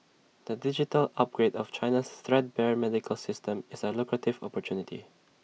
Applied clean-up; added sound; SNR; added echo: none; none; none; none.